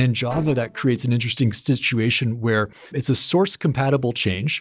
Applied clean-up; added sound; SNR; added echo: neural separator model SepFormer DNS4.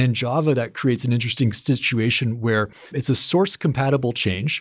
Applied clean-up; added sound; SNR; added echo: none; none; none; none.